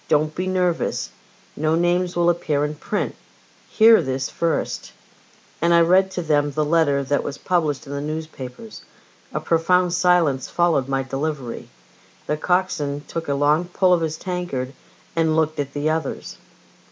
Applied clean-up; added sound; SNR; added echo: none; none; none; none.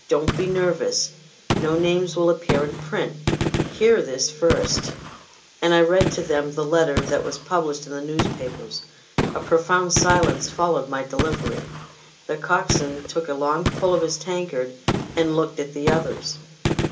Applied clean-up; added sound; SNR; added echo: none; Gunshot, gunfire; 5 dB; reverberation time 0.2 s.